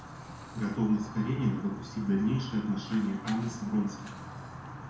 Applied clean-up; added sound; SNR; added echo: none; Fire; 11 dB; reverberation time 0.5 s.